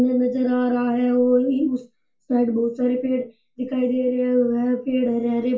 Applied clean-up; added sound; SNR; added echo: none; none; none; reverberation time 0.2 s.